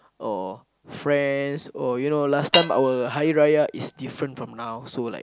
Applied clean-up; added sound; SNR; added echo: none; Cutlery, silverware / Dishes, pots, and pans; 6 dB; none.